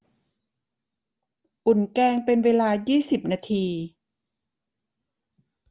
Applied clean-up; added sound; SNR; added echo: none; none; none; none.